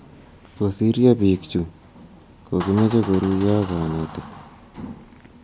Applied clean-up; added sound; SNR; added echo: none; Door; 16 dB; none.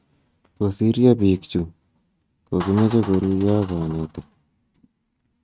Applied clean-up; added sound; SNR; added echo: neural mask model RNNoise.